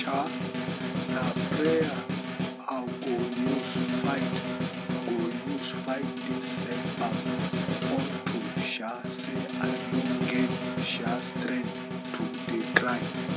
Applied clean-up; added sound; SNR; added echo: none; Snare drum; -2 dB; none.